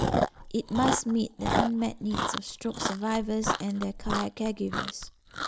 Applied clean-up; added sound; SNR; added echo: none; Chewing, mastication; 1 dB; none.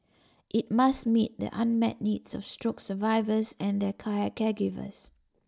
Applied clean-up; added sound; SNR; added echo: none; none; none; none.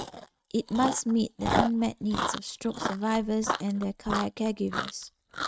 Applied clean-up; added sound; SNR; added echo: neural mask model RNNoise.